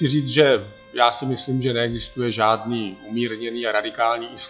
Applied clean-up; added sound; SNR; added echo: classical method log-MMSE.